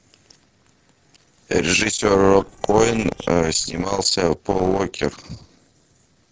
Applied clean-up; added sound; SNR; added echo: neural separator model SepFormer DNS4.